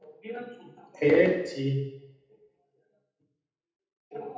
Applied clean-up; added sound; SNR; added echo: none; none; none; reverberation time 0.9 s.